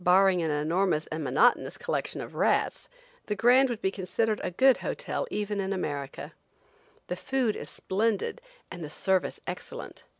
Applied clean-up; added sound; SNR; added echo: none; none; none; none.